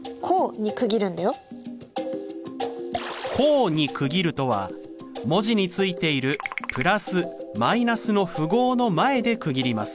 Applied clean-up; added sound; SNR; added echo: none; none; none; none.